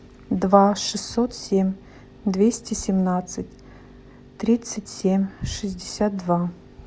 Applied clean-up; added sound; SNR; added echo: none; none; none; none.